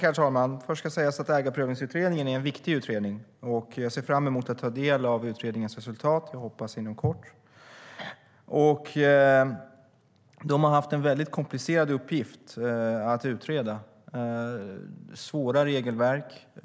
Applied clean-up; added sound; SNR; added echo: none; none; none; none.